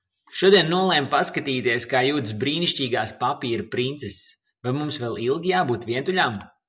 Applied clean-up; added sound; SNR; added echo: none; none; none; none.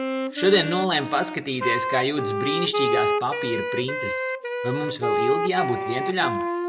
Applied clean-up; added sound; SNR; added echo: none; Wind instrument, woodwind instrument; 1 dB; none.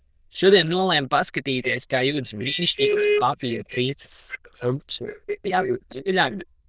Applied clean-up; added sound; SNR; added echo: neural diffusion model UNIVERSE++.